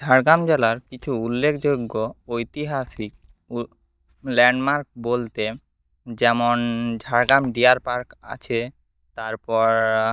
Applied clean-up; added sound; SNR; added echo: neural mask model DeepFilterNet 3.